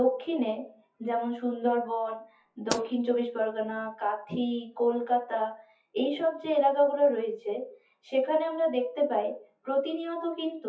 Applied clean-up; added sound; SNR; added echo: classical method WPE with log-MMSE.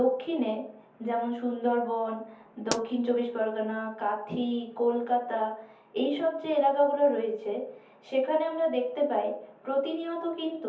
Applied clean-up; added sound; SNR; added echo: none; Explosion; 12 dB; reverberation time 0.5 s.